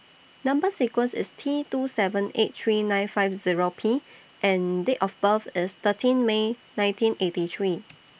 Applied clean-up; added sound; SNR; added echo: none; none; none; none.